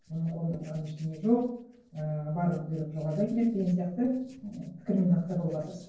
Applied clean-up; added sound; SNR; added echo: neural separator model SepFormer DNS4.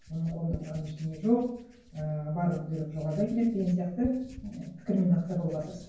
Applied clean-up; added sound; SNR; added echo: none; Writing; 17 dB; reverberation time 0.9 s.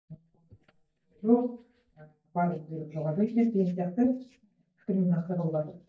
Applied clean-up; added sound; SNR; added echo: neural mask model DeepFilterNet 3.